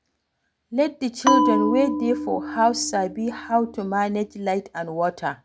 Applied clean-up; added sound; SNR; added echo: none; Bell; 1 dB; none.